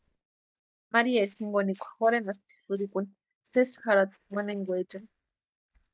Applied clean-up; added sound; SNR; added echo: neural mask model DeepFilterNet 3.